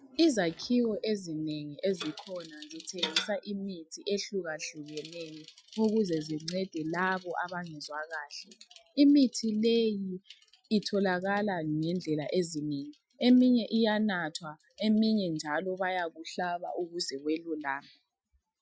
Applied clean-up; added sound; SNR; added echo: classical method Wiener filter.